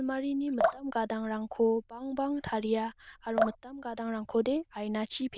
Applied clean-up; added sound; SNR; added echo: neural diffusion model UNIVERSE++.